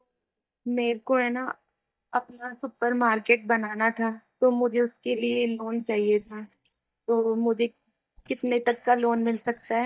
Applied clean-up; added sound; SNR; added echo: neural mask model DeepFilterNet 3.